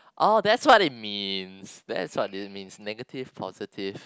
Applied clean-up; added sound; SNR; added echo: none; none; none; none.